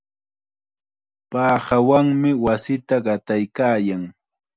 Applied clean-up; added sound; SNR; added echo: none; none; none; none.